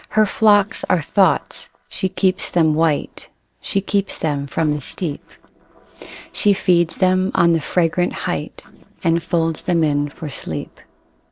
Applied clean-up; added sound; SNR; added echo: neural separator model SepFormer DNS4.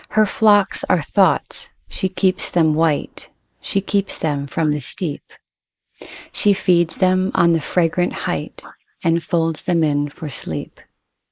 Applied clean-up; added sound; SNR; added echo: neural mask model Resemble Enhance denoiser.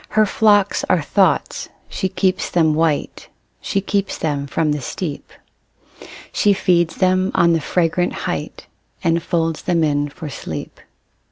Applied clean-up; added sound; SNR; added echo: none; none; none; none.